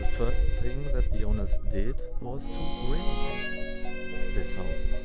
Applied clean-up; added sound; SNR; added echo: none; Harmonica; 17 dB; none.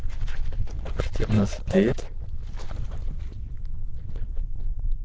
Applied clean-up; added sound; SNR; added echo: neural diffusion model UNIVERSE++.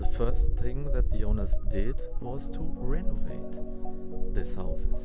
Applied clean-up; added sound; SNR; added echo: none; none; none; none.